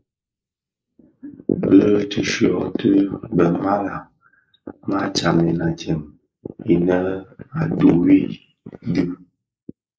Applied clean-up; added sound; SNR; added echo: neural mask model Resemble Enhance denoiser.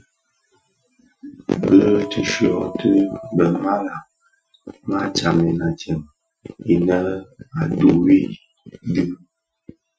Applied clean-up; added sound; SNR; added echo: classical method Wiener filter.